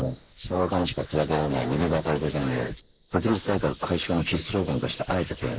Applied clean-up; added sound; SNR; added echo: neural mask model Resemble Enhance denoiser.